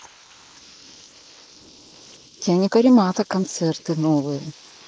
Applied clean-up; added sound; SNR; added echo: neural mask model Resemble Enhance denoiser.